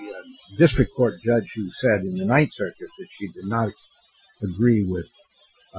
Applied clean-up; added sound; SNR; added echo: classical method Wiener filter.